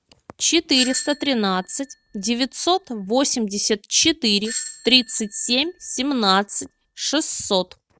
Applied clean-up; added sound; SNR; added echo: neural mask model RNNoise.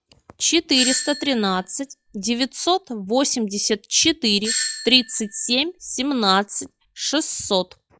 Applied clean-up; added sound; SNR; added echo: classical method log-MMSE.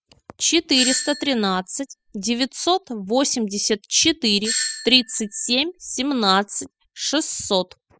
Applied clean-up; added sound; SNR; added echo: classical method spectral subtraction.